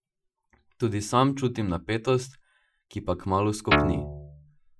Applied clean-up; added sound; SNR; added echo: classical method Wiener filter.